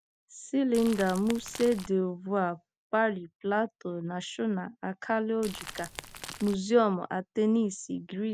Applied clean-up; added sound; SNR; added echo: none; Crumpling, crinkling / Crackle; 13 dB; none.